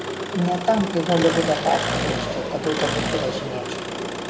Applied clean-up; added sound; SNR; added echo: none; Engine; 2 dB; reverberation time 1.0 s.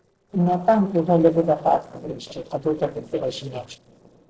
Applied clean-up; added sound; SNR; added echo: neural separator model SepFormer DNS4.